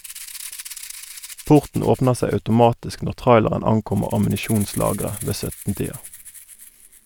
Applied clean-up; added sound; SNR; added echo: none; Rattle (instrument); 17 dB; none.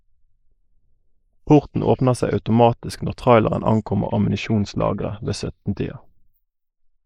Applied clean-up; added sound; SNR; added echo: neural mask model Resemble Enhance denoiser.